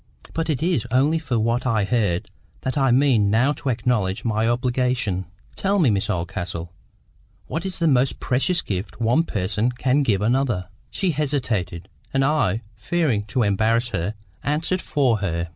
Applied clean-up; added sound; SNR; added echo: none; none; none; none.